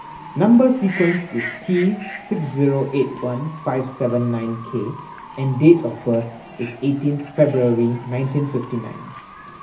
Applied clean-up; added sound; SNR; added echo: none; Bird / Fowl; 16 dB; reverberation time 0.4 s.